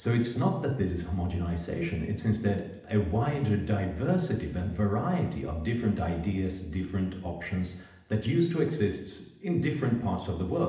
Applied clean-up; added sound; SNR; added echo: none; none; none; reverberation time 0.8 s.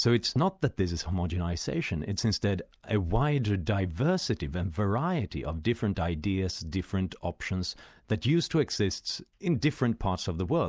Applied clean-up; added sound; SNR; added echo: none; none; none; none.